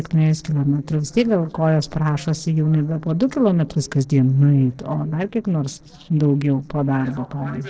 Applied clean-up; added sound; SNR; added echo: neural separator model SepFormer DNS4.